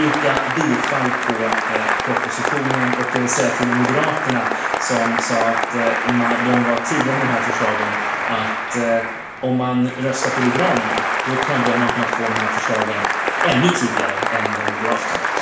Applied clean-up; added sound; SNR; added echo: none; Applause; -1 dB; reverberation time 0.7 s.